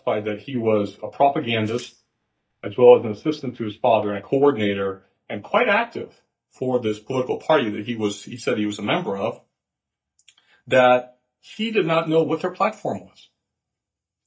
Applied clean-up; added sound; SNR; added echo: neural mask model DeepFilterNet 3.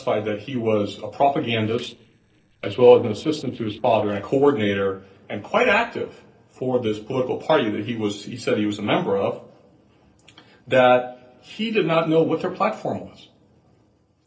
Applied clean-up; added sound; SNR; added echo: neural separator model SepFormer DNS4.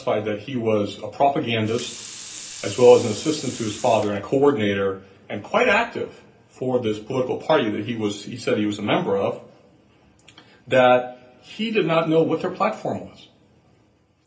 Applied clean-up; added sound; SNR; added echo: none; Sink (filling or washing) / Water tap, faucet; 15 dB; reverberation time 0.3 s.